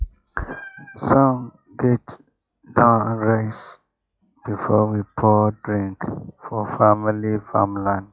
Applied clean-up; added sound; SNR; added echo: classical method log-MMSE.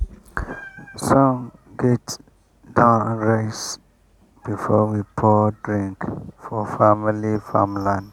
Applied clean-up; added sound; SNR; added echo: none; Meow; 19 dB; none.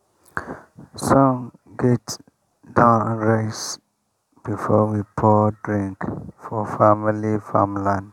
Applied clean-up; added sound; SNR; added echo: none; none; none; none.